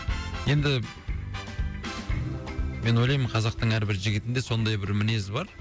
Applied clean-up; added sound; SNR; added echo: none; none; none; none.